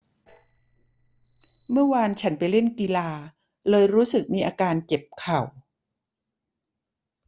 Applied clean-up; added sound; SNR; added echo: neural separator model SepFormer DNS4.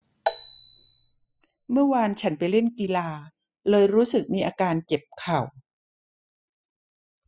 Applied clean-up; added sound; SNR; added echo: classical method spectral subtraction.